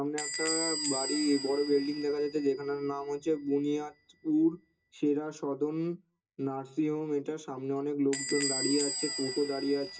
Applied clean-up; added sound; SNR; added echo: none; Squeak / Bell; 7 dB; reverberation time 0.2 s.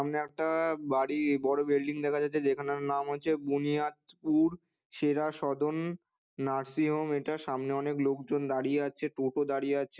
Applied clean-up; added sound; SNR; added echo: none; none; none; none.